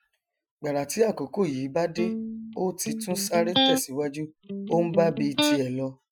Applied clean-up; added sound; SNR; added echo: classical method Wiener filter.